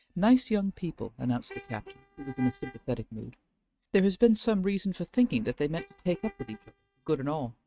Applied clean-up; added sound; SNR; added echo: neural mask model RNNoise.